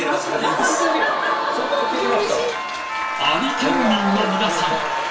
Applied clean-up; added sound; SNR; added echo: none; none; none; reverberation time 0.3 s.